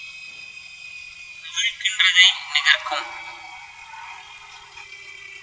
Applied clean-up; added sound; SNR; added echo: none; Engine; 16 dB; none.